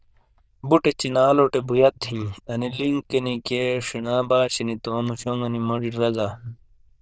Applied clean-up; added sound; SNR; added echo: neural diffusion model UNIVERSE++.